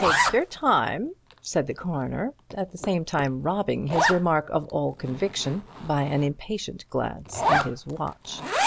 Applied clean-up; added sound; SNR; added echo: none; Zipper (clothing); 3 dB; none.